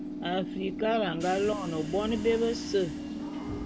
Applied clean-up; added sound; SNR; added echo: none; Subway, metro, underground / Train; 6 dB; none.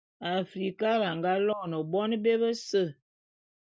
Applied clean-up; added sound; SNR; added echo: none; none; none; none.